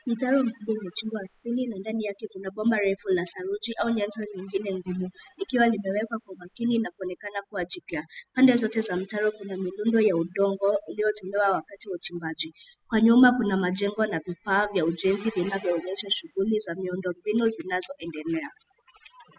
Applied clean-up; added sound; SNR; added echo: classical method spectral subtraction.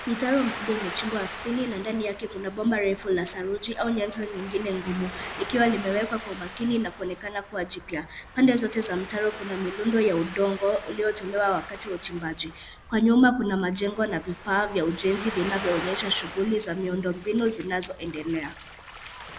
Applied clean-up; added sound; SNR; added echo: none; Ocean; 13 dB; none.